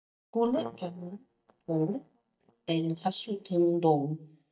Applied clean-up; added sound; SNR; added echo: neural mask model DeepFilterNet 3.